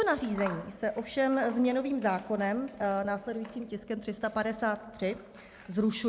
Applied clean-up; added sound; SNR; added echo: none; Scissors; 20 dB; none.